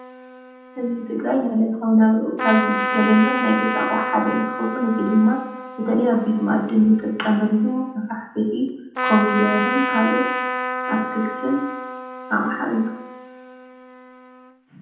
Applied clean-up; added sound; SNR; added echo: none; Trumpet; 6 dB; reverberation time 0.8 s.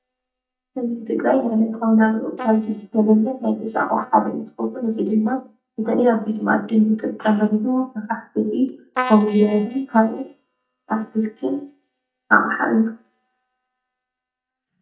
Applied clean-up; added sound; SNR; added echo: neural mask model DeepFilterNet 3.